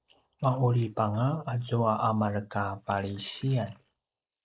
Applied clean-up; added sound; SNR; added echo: neural mask model Resemble Enhance denoiser.